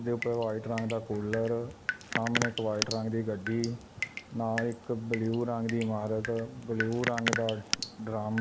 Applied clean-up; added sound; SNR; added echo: none; Drip; 6 dB; none.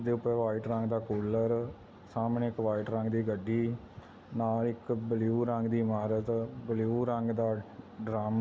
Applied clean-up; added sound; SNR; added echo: none; none; none; none.